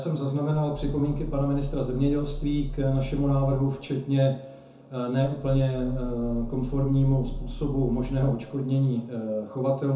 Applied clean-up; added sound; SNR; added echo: none; Growling; 9 dB; reverberation time 0.6 s.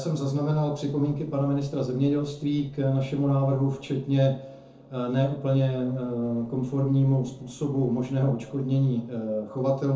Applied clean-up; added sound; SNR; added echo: neural separator model SepFormer DNS4.